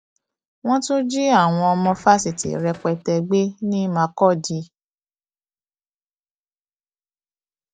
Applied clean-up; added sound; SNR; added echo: neural mask model DeepFilterNet 3.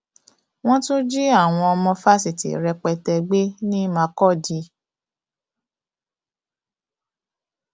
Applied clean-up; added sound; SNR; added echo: none; none; none; none.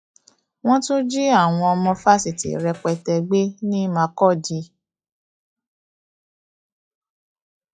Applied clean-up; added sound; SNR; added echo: classical method log-MMSE.